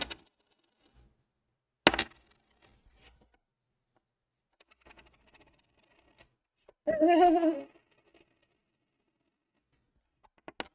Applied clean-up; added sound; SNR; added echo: neural mask model RNNoise.